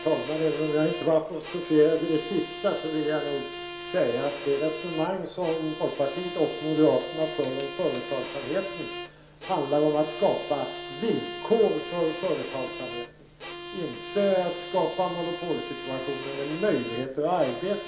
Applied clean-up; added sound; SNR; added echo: none; Bowed string instrument; 10 dB; reverberation time 0.4 s.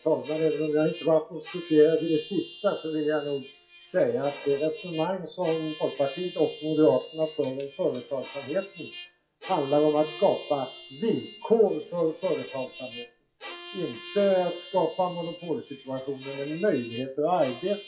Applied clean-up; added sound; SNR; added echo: classical method WPE with log-MMSE.